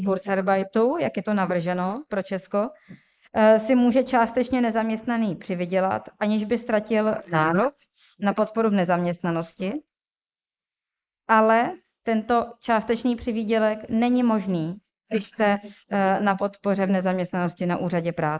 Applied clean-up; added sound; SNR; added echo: neural mask model Resemble Enhance denoiser.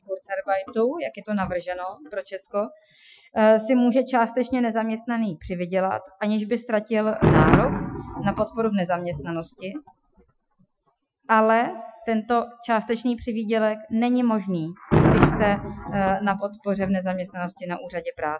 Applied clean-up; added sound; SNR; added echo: classical method Wiener filter.